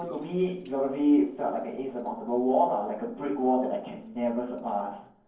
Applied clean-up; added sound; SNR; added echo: neural separator model SepFormer DNS4.